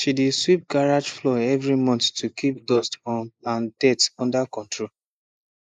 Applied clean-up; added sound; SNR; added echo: neural mask model Resemble Enhance denoiser.